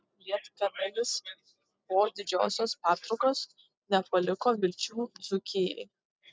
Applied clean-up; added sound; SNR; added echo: none; none; none; none.